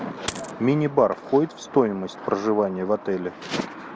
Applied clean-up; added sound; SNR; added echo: none; Coin (dropping); 11 dB; none.